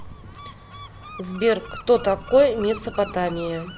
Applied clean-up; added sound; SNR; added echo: none; Gull, seagull; 15 dB; none.